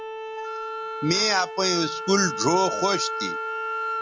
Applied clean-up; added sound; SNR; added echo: none; Bowed string instrument + Wind instrument, woodwind instrument; 5 dB; none.